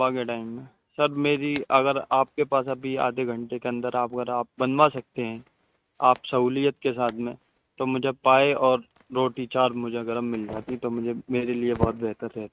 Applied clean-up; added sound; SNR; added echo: neural mask model RNNoise.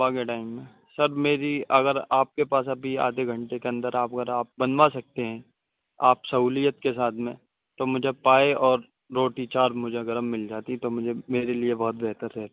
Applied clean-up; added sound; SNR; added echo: none; none; none; none.